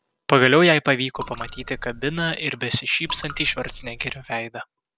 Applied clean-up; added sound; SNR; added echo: none; Raindrop / Drip; 15 dB; none.